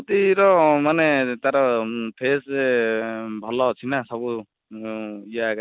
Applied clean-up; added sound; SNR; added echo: none; none; none; none.